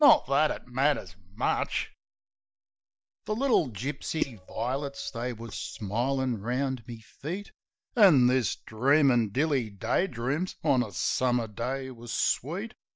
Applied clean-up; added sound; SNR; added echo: neural mask model DeepFilterNet 3.